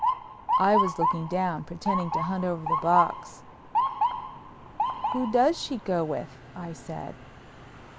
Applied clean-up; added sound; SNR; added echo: none; Motor vehicle (road) / Siren; 1 dB; none.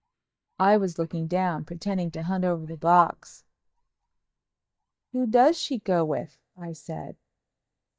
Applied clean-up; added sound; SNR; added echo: neural mask model DeepFilterNet 3.